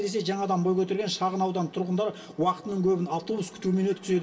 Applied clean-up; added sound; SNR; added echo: none; none; none; reverberation time 1.4 s.